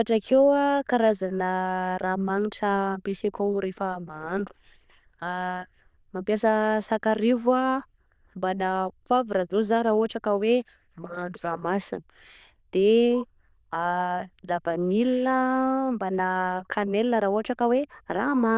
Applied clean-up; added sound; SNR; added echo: neural diffusion model UNIVERSE++.